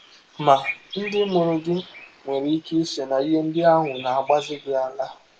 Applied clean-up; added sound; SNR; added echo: neural mask model Resemble Enhance denoiser.